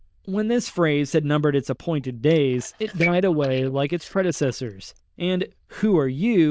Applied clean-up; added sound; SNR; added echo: neural diffusion model UNIVERSE++.